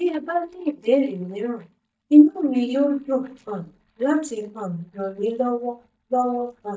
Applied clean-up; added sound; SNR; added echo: neural mask model DeepFilterNet 3.